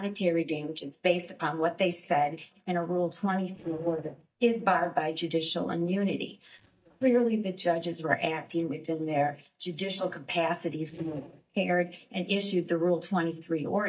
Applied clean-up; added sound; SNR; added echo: neural mask model DeepFilterNet 3.